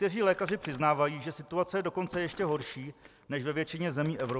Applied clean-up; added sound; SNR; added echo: none; Crumpling, crinkling; 20 dB; none.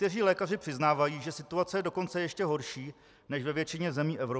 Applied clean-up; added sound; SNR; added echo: none; none; none; none.